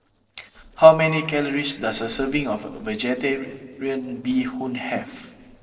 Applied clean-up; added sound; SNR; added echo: neural separator model SepFormer DNS4.